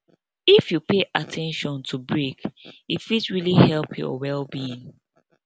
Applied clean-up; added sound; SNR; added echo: none; none; none; none.